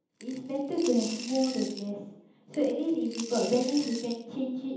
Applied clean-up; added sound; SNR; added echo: none; Coin (dropping) / Glass; 13 dB; reverberation time 0.8 s.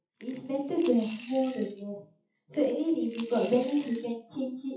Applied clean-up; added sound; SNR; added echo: classical method WPE with log-MMSE.